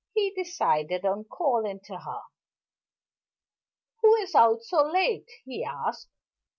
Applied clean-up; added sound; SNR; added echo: none; none; none; none.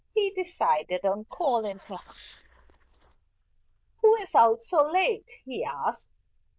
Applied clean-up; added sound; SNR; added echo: neural diffusion model UNIVERSE++.